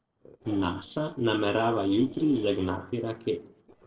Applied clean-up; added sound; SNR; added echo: neural separator model SepFormer DNS4.